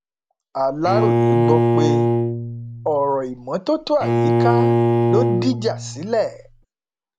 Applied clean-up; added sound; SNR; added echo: none; Bowed string instrument; -4 dB; none.